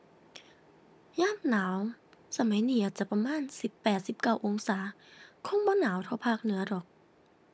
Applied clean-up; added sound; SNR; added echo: none; none; none; none.